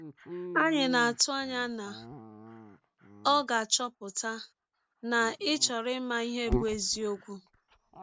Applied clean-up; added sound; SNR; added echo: none; Dog; 10 dB; none.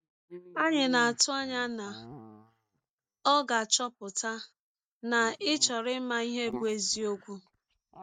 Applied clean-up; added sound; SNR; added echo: neural mask model DeepFilterNet 3.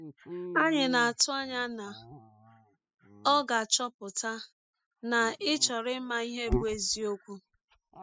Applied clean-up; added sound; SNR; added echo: classical method spectral subtraction.